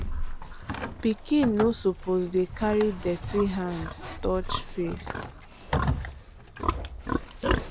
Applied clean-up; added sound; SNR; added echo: none; Livestock, farm animals, working animals; 3 dB; none.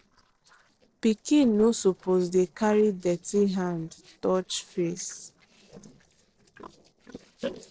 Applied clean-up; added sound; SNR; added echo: neural separator model SepFormer DNS4.